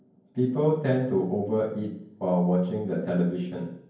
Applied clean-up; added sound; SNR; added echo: none; none; none; reverberation time 0.9 s.